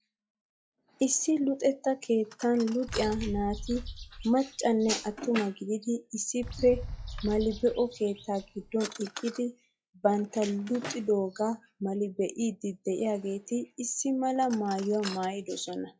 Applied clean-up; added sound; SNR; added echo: classical method log-MMSE.